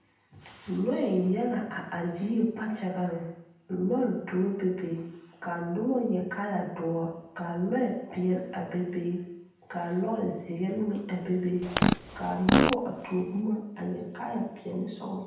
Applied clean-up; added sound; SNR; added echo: none; Fart; -2 dB; reverberation time 0.9 s.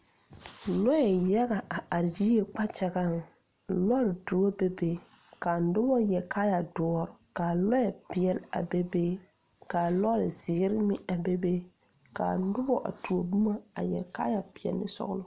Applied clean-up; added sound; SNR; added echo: none; none; none; none.